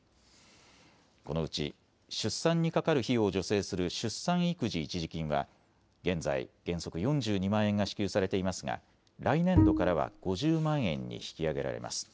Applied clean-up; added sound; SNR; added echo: none; Bowed string instrument; -3 dB; none.